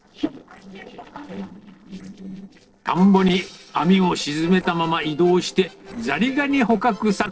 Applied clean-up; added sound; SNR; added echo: neural separator model SepFormer DNS4.